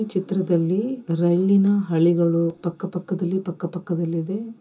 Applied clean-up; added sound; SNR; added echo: none; none; none; reverberation time 0.2 s.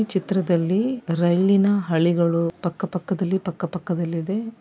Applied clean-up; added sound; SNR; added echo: none; none; none; none.